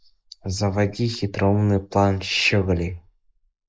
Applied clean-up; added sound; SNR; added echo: neural mask model Resemble Enhance denoiser.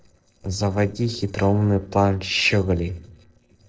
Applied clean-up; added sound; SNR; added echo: neural separator model SepFormer DNS4.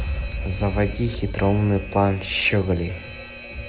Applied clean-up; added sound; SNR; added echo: none; Alarm; 7 dB; none.